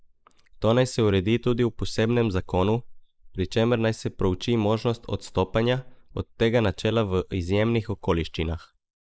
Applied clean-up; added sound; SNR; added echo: neural mask model Resemble Enhance denoiser.